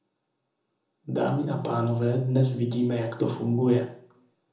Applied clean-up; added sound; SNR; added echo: none; none; none; reverberation time 0.6 s.